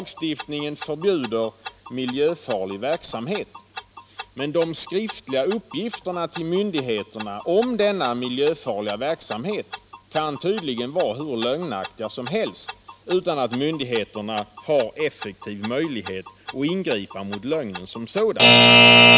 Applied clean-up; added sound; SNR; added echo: none; Alarm / Clock; -2 dB; none.